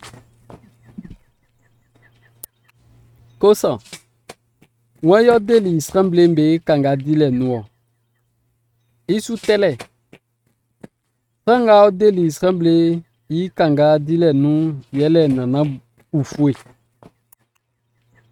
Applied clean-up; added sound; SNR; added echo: neural mask model RNNoise.